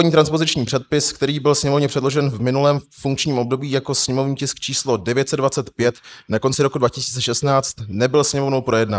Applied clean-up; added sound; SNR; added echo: neural mask model Resemble Enhance denoiser.